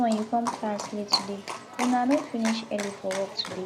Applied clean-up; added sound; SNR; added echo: none; Livestock, farm animals, working animals; 8 dB; none.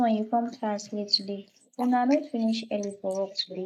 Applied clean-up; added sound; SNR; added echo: neural mask model Resemble Enhance denoiser.